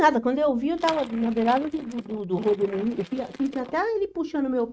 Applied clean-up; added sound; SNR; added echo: neural mask model RNNoise.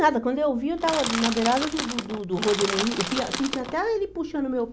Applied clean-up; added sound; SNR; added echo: none; Crushing; 5 dB; none.